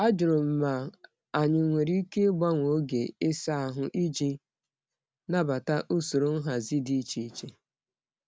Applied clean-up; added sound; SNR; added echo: none; none; none; none.